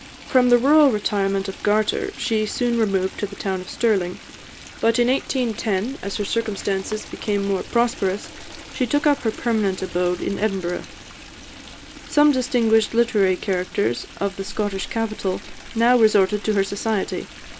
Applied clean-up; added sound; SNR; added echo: none; Stream; 17 dB; none.